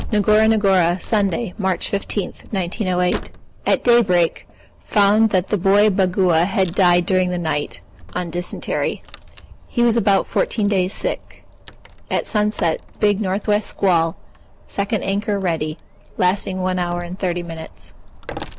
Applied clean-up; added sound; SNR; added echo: none; Wood; 16 dB; none.